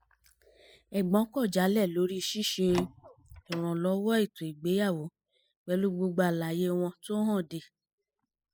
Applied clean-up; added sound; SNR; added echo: classical method spectral subtraction.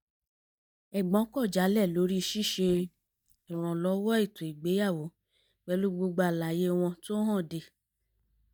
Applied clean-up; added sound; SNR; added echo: neural mask model DeepFilterNet 3.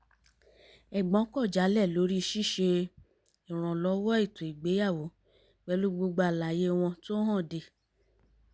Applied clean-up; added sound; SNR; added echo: none; none; none; none.